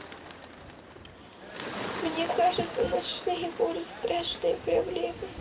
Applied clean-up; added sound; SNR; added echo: none; Bird; 10 dB; reverberation time 0.1 s.